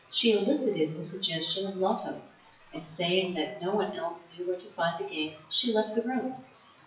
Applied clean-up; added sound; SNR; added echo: classical method WPE with log-MMSE.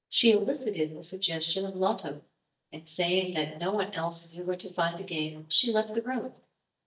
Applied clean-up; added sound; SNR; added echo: neural mask model DeepFilterNet 3.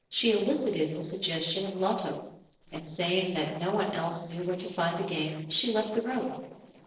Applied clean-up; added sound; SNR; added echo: neural separator model SepFormer DNS4.